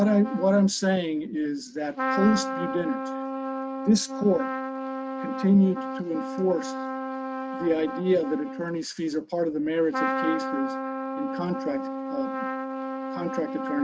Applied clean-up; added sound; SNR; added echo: neural mask model RNNoise.